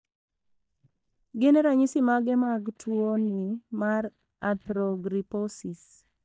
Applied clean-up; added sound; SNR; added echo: neural mask model DeepFilterNet 3.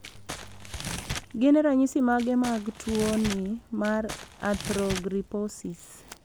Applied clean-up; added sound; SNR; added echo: none; Crumpling, crinkling; 10 dB; none.